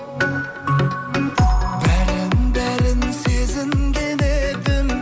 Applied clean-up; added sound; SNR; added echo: none; none; none; none.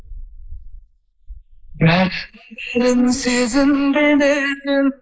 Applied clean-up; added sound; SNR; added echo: neural mask model Resemble Enhance denoiser.